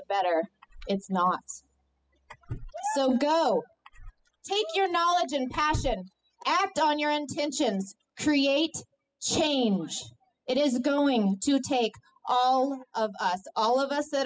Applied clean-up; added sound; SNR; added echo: classical method spectral subtraction.